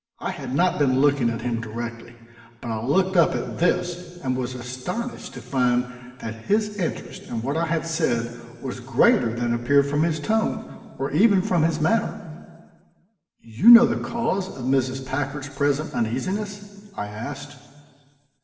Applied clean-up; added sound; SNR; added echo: none; none; none; reverberation time 1.7 s.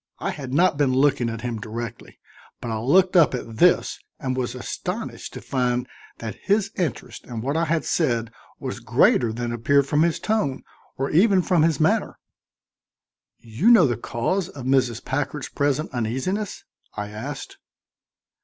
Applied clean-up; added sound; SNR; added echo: none; none; none; none.